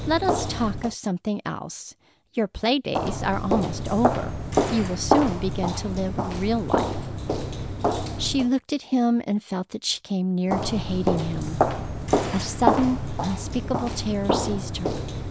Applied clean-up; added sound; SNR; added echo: none; Walk, footsteps; 1 dB; none.